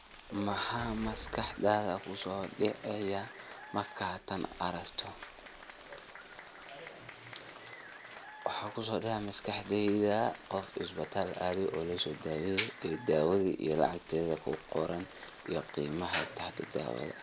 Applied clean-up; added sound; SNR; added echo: none; Boom + Applause; 15 dB; none.